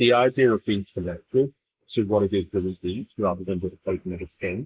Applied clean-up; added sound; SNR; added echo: neural mask model Resemble Enhance denoiser.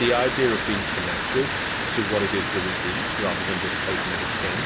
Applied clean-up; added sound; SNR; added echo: none; Water; -1 dB; none.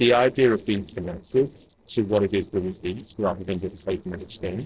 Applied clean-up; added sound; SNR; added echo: neural separator model SepFormer DNS4.